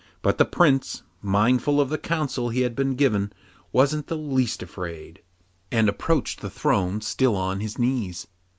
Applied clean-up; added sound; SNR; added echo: none; none; none; none.